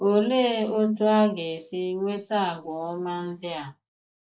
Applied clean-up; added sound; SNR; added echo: neural mask model Resemble Enhance denoiser.